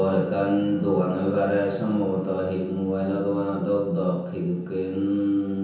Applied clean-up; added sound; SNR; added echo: none; none; none; reverberation time 0.9 s.